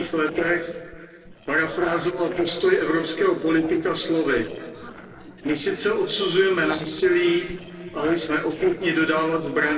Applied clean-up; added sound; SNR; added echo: neural separator model SepFormer DNS4.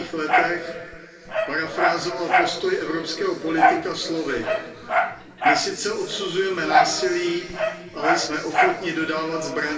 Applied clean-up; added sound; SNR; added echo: none; Dog; -1 dB; reverberation time 2.7 s.